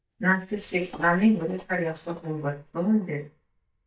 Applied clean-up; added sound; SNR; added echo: neural mask model DeepFilterNet 3.